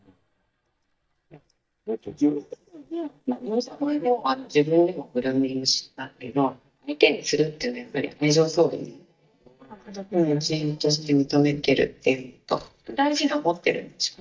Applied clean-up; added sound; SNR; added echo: neural mask model DeepFilterNet 3.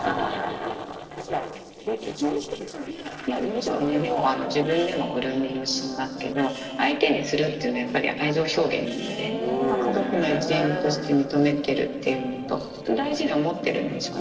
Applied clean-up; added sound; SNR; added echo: neural separator model SepFormer DNS4.